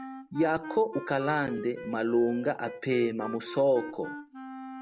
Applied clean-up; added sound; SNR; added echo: none; Wind instrument, woodwind instrument; 12 dB; none.